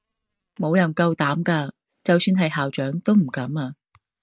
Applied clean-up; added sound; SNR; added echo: neural mask model DeepFilterNet 3.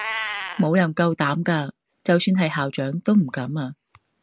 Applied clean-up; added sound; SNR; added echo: none; Meow; 14 dB; none.